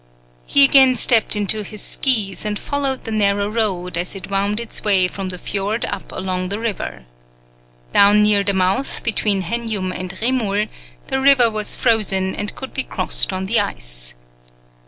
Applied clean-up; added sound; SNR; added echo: none; none; none; none.